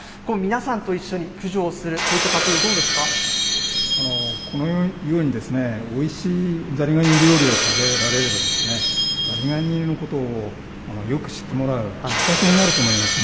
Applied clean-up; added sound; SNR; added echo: none; Shatter; 2 dB; none.